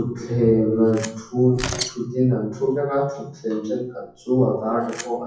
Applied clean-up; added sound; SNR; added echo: classical method WPE with log-MMSE.